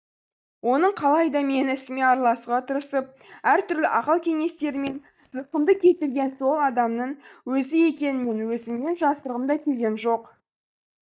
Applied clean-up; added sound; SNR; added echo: neural mask model DeepFilterNet 3.